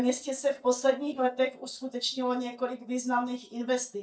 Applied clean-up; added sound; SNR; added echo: neural mask model DeepFilterNet 3.